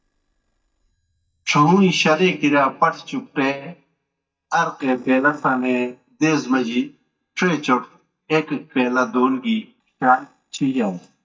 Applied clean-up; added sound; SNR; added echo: neural mask model DeepFilterNet 3.